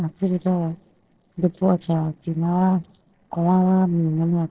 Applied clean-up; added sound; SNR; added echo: neural separator model SepFormer DNS4.